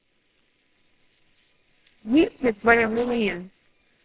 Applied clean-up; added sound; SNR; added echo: neural separator model SepFormer WHAMR!.